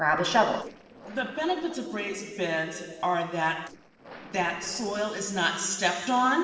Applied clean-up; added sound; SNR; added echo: neural separator model SepFormer DNS4.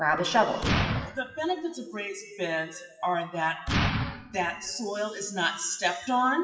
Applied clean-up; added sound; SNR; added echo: classical method WPE with log-MMSE.